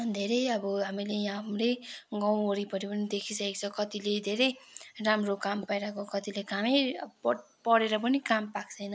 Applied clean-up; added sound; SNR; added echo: none; none; none; none.